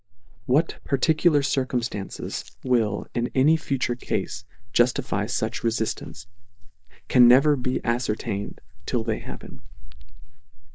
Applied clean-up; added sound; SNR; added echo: neural mask model DeepFilterNet 3.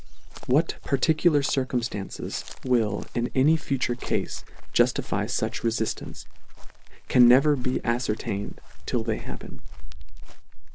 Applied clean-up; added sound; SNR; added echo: none; Chirp, tweet; 0 dB; none.